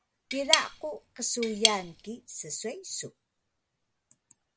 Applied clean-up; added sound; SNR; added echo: none; Cutlery, silverware / Tap; -4 dB; none.